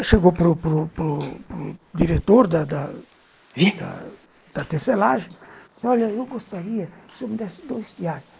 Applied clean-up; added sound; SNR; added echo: neural mask model Resemble Enhance denoiser.